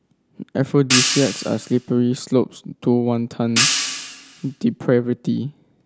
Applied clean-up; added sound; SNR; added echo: none; Hi-hat; 3 dB; none.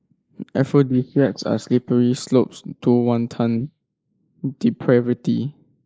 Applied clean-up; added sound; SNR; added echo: neural mask model Resemble Enhance denoiser.